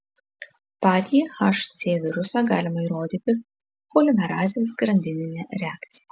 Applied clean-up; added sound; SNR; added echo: none; none; none; none.